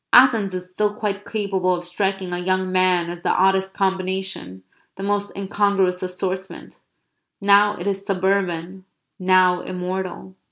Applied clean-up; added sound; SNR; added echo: none; none; none; none.